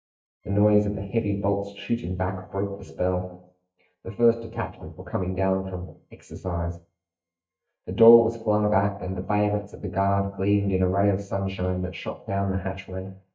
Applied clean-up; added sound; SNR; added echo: neural mask model DeepFilterNet 3.